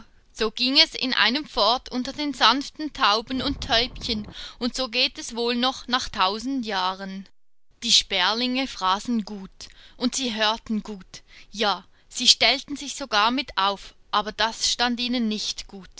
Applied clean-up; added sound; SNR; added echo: none; Wind; 13 dB; none.